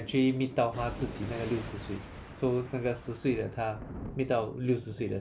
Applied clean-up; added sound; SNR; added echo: none; Thunder; 12 dB; none.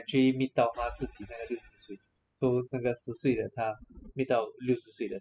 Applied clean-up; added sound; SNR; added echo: classical method spectral subtraction.